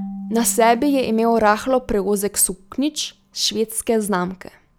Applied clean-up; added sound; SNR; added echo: none; Marimba, xylophone / Wood; 18 dB; none.